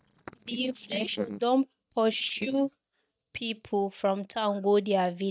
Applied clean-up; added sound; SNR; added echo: neural mask model DeepFilterNet 3.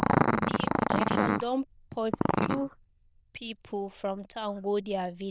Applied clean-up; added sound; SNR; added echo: neural diffusion model UNIVERSE++.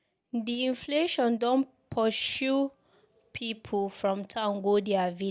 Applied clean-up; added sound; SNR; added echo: none; none; none; none.